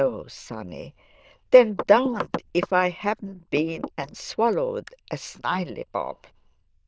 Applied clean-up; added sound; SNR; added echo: neural diffusion model UNIVERSE++.